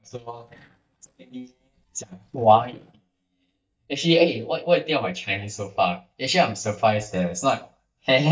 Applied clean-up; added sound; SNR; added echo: neural mask model DeepFilterNet 3.